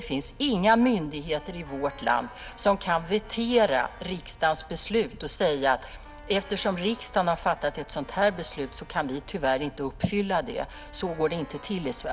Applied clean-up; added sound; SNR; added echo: none; Keyboard (musical); 18 dB; none.